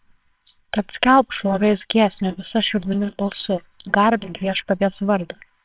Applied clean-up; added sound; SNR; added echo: neural separator model SepFormer WHAMR!.